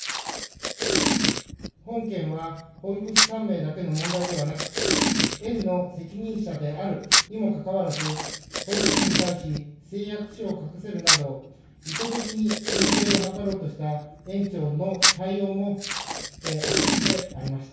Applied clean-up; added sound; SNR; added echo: none; Packing tape, duct tape; -3 dB; reverberation time 0.6 s.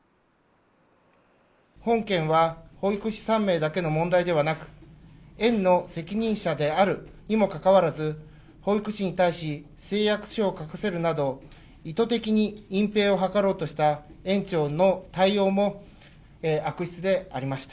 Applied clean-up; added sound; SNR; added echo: none; none; none; none.